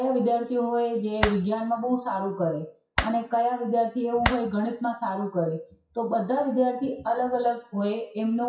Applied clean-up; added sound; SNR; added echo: classical method WPE with log-MMSE.